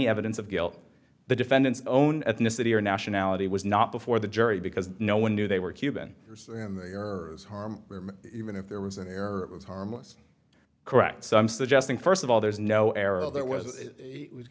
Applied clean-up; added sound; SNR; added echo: none; none; none; none.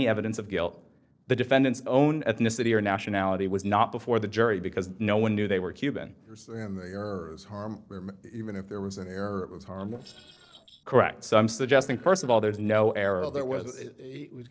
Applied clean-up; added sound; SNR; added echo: neural separator model SepFormer DNS4.